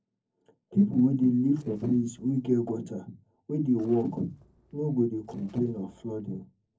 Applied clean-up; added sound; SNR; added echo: neural separator model SepFormer DNS4.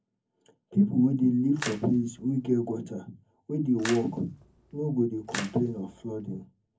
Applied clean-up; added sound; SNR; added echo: none; Splash, splatter; 14 dB; reverberation time 0.3 s.